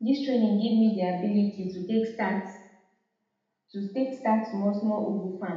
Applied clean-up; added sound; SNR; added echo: none; none; none; reverberation time 0.8 s.